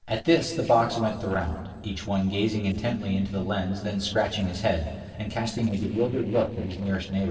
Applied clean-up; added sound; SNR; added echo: neural separator model SepFormer DNS4.